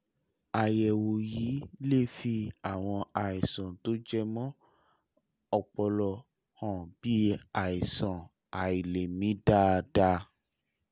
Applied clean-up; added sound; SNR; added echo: none; none; none; none.